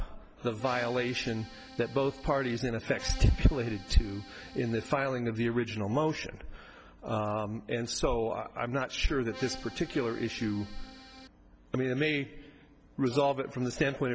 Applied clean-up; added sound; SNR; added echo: none; Accordion; 16 dB; none.